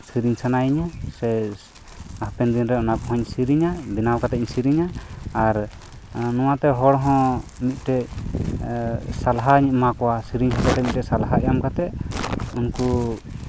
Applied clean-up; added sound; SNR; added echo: none; Crumpling, crinkling; 16 dB; none.